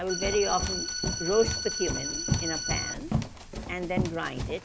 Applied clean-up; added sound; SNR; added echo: none; Organ + Run; 0 dB; none.